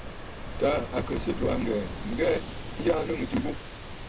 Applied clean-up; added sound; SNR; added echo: none; Ocean; 7 dB; reverberation time 0.2 s.